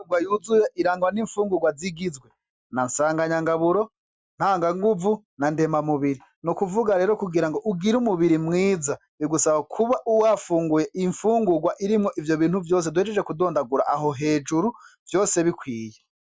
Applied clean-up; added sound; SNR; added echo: none; none; none; none.